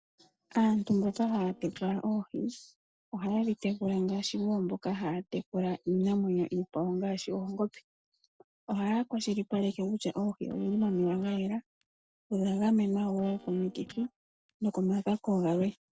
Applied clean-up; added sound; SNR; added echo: neural separator model SepFormer DNS4.